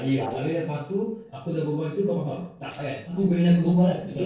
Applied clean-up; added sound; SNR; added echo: neural separator model SepFormer DNS4.